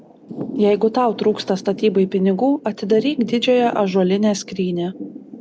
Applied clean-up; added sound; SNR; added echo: none; Thunder / Rain; 15 dB; none.